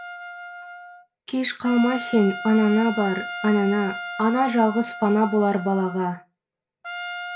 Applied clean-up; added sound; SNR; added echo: none; Trumpet; 11 dB; reverberation time 0.2 s.